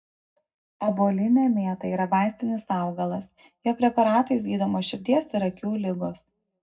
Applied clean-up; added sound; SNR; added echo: none; none; none; reverberation time 0.3 s.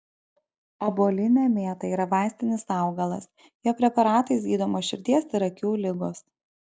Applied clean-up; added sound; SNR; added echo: none; none; none; none.